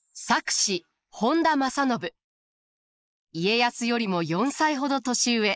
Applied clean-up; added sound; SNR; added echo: neural mask model Resemble Enhance denoiser.